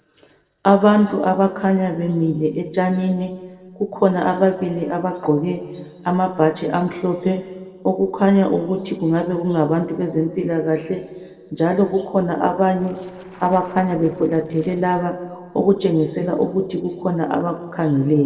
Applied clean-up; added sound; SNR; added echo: neural separator model SepFormer DNS4.